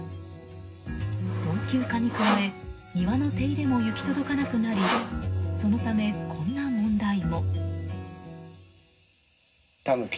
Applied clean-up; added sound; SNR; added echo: none; Sawing; 6 dB; reverberation time 0.4 s.